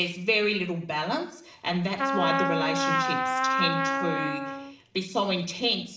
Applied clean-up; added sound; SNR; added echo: none; Trumpet; -1 dB; reverberation time 0.6 s.